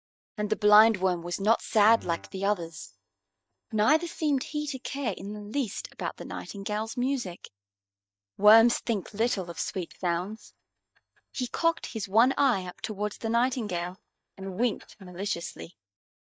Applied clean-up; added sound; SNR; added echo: neural mask model DeepFilterNet 3.